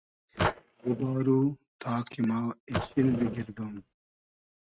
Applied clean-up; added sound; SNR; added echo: neural mask model RNNoise.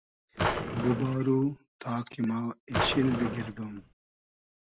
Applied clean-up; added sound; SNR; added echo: none; Drawer open or close; 2 dB; none.